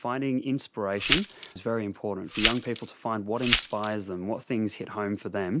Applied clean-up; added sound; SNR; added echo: none; Glass; -2 dB; none.